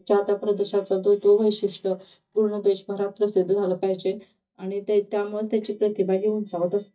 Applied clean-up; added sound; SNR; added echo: neural mask model DeepFilterNet 3.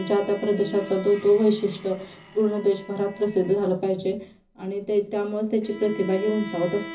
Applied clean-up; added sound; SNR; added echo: none; Bowed string instrument; 17 dB; reverberation time 0.4 s.